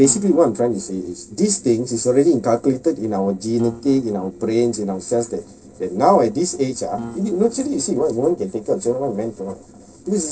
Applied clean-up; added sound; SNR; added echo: neural separator model SepFormer DNS4.